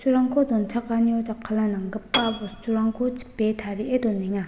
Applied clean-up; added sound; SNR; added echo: none; Piano; 11 dB; reverberation time 1.3 s.